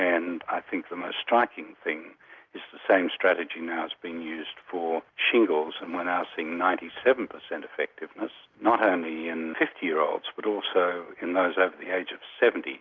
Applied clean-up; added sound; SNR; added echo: none; none; none; none.